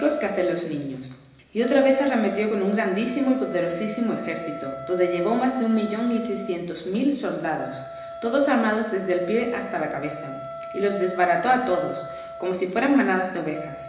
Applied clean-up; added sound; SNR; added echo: none; Wind instrument, woodwind instrument; 13 dB; reverberation time 1.0 s.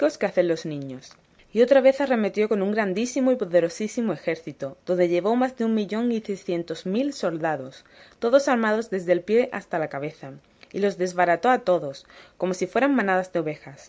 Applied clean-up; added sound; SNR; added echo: none; none; none; none.